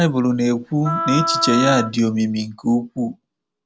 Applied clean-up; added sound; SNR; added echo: none; Wind instrument, woodwind instrument; 5 dB; none.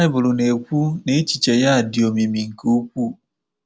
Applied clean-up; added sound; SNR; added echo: none; none; none; none.